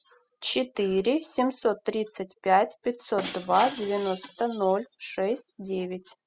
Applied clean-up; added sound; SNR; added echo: classical method spectral subtraction.